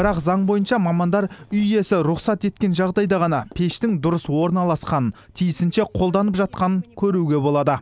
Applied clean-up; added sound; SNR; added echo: none; none; none; none.